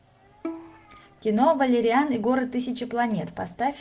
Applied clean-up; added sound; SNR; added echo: none; Bowed string instrument; 17 dB; none.